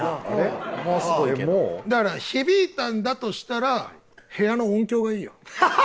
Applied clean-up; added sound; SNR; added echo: none; none; none; none.